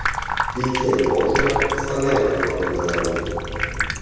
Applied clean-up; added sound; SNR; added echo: none; Sink (filling or washing) / Water tap, faucet; 3 dB; reverberation time 2.1 s.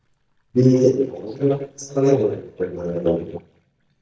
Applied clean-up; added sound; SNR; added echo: neural mask model DeepFilterNet 3.